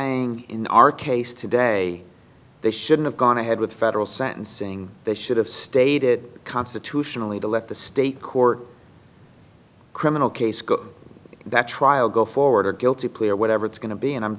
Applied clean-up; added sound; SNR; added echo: none; none; none; none.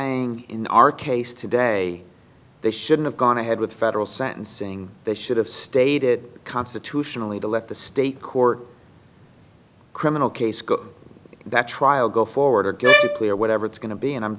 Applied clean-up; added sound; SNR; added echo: none; Bowed string instrument; -2 dB; none.